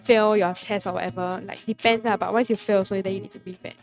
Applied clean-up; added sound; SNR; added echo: neural mask model RNNoise.